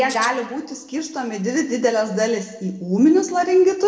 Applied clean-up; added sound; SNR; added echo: neural separator model SepFormer DNS4.